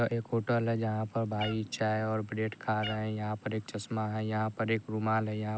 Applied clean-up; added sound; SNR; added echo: none; Meow; 13 dB; none.